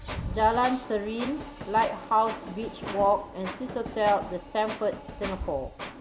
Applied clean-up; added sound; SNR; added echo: none; Train + Tools; 10 dB; none.